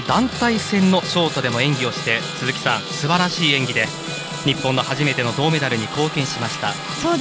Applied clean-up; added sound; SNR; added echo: none; Trumpet; 19 dB; none.